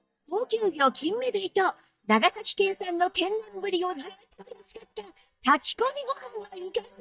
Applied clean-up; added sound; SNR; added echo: neural mask model DeepFilterNet 3.